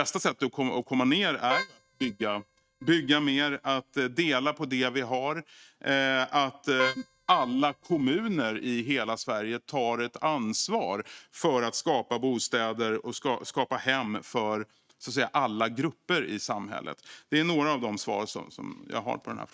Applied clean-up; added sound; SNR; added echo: neural mask model RNNoise.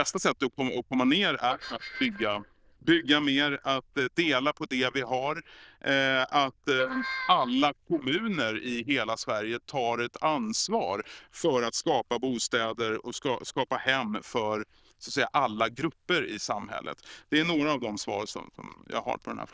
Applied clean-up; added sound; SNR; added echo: neural diffusion model UNIVERSE++.